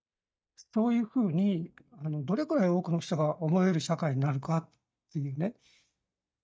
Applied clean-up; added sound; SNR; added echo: neural mask model DeepFilterNet 3.